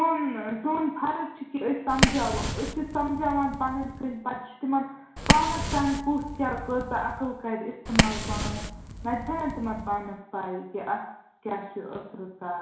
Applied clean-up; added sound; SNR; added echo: none; Fire; 0 dB; reverberation time 0.7 s.